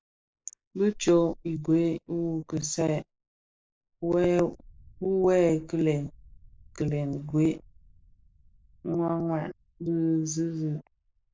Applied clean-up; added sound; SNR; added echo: neural mask model Resemble Enhance denoiser.